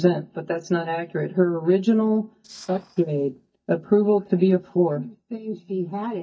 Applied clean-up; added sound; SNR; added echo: neural mask model DeepFilterNet 3.